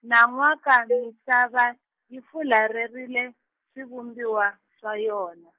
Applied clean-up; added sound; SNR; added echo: neural mask model Resemble Enhance denoiser.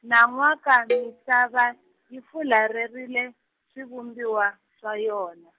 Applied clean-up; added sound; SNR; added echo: none; Cowbell; 7 dB; none.